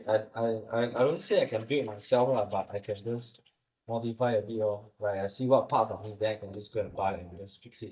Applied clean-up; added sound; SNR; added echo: neural mask model DeepFilterNet 3.